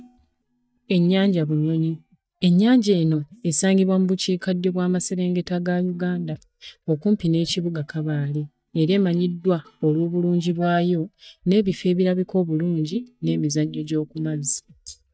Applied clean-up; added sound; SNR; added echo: neural mask model DeepFilterNet 3.